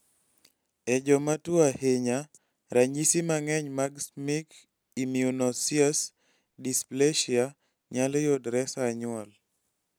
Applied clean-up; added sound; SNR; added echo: none; none; none; none.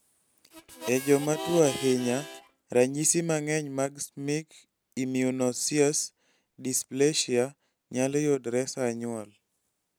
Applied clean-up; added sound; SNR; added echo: none; Harmonica; 10 dB; none.